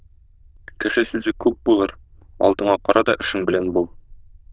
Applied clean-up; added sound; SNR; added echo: neural diffusion model UNIVERSE++.